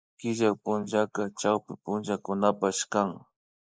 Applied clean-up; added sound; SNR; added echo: neural mask model Resemble Enhance denoiser.